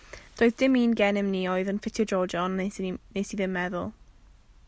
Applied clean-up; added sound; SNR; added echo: none; none; none; none.